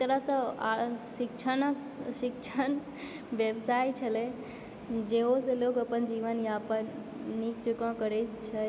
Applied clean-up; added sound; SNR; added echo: none; none; none; none.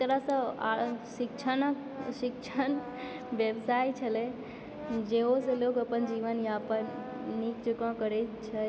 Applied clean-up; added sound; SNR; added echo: none; Brass instrument; 16 dB; none.